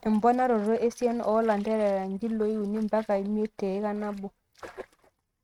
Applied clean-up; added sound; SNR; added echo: neural mask model RNNoise.